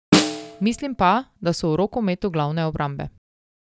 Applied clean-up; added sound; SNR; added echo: none; Snare drum; 1 dB; none.